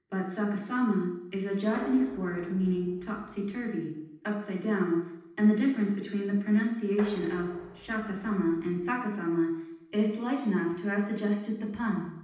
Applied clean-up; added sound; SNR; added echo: neural separator model SepFormer DNS4.